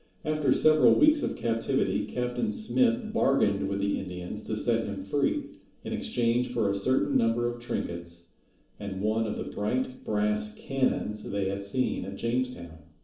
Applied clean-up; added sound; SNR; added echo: none; none; none; reverberation time 0.6 s.